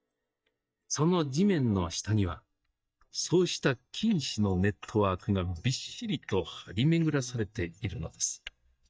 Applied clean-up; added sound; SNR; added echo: neural mask model DeepFilterNet 3.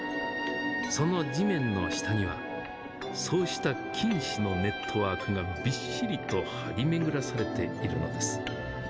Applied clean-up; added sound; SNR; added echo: none; Organ; 7 dB; none.